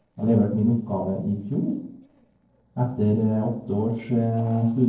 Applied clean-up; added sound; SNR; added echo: neural separator model SepFormer DNS4.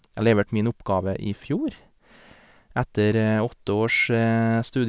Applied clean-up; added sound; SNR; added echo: none; none; none; none.